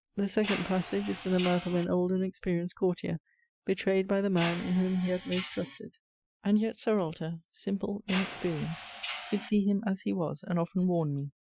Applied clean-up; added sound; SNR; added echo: classical method Wiener filter.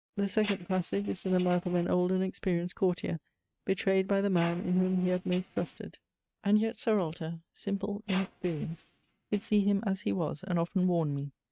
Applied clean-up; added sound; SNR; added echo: neural mask model RNNoise.